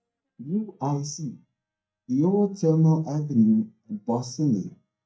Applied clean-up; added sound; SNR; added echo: neural mask model DeepFilterNet 3.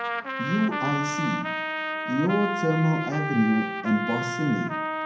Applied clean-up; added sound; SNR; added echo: none; Trumpet; 3 dB; reverberation time 0.6 s.